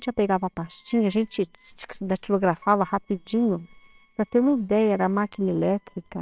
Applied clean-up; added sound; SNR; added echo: neural separator model SepFormer WHAMR!.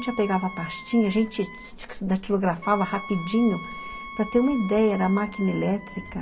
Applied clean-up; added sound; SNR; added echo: none; Wind instrument, woodwind instrument; 15 dB; reverberation time 1.9 s.